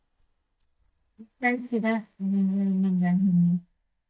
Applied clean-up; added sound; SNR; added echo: neural mask model DeepFilterNet 3.